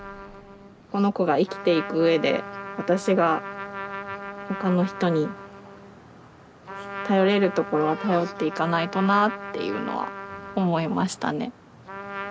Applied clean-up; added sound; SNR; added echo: none; Trumpet; 11 dB; none.